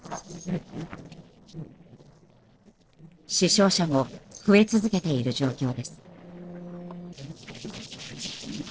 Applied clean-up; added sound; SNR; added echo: neural separator model SepFormer DNS4.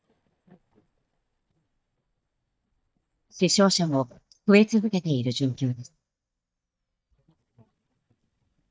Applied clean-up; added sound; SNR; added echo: neural mask model DeepFilterNet 3.